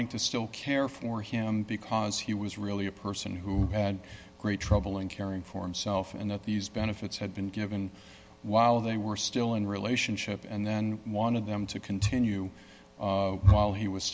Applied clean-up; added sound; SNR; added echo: none; none; none; none.